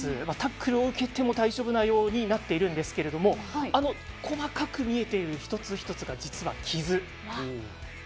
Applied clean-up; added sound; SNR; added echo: none; none; none; none.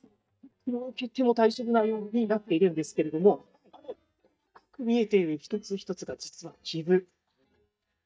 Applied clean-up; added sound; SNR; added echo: neural mask model DeepFilterNet 3.